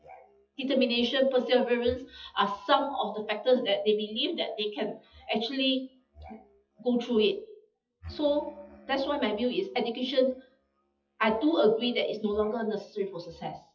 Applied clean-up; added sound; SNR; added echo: classical method WPE with log-MMSE.